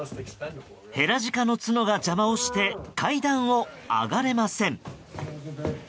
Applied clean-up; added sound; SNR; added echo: none; none; none; none.